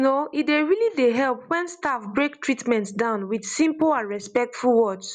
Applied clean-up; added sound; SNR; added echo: none; none; none; none.